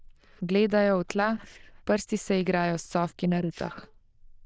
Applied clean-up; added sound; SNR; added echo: neural diffusion model UNIVERSE++.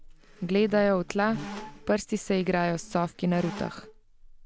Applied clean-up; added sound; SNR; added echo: none; Squeak + Buzz; 15 dB; none.